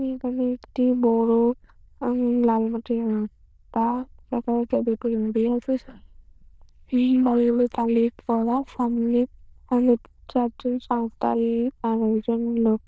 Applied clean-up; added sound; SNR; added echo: neural diffusion model UNIVERSE++.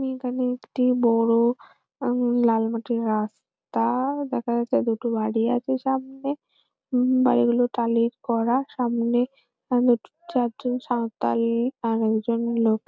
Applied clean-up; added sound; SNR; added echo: none; none; none; none.